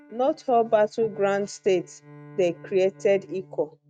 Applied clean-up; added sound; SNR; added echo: neural mask model RNNoise.